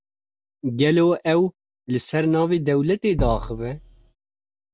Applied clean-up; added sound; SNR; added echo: none; Bass drum; 5 dB; none.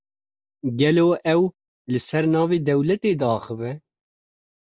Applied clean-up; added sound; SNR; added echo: neural mask model Resemble Enhance denoiser.